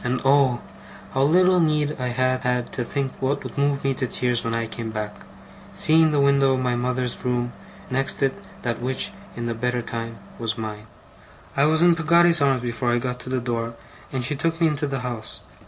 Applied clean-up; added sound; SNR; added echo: none; none; none; none.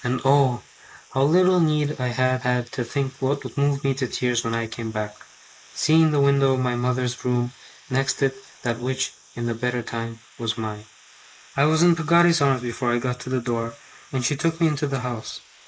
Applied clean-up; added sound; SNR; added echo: neural mask model Resemble Enhance denoiser.